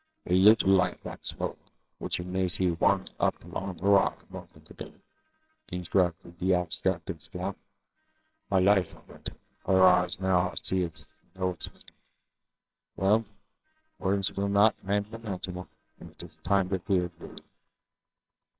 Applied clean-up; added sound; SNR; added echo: neural separator model SepFormer WHAMR!.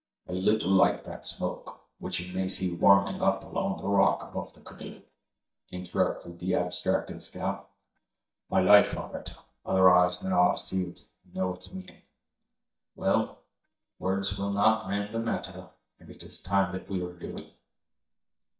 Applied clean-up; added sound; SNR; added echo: neural mask model DeepFilterNet 3.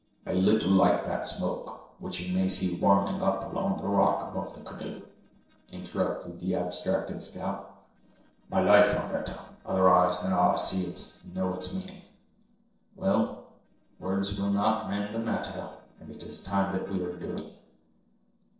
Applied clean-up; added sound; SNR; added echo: neural separator model SepFormer DNS4.